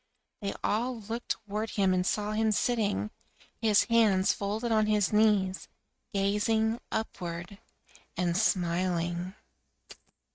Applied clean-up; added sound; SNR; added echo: neural mask model RNNoise.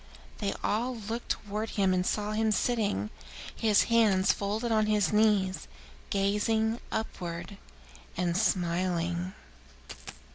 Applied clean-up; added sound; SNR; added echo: none; Coin (dropping); 14 dB; none.